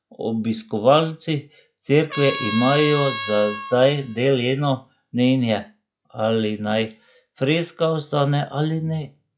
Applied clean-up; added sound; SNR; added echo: classical method log-MMSE.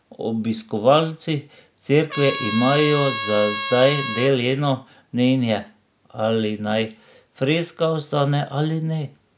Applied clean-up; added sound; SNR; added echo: none; Trumpet; 7 dB; none.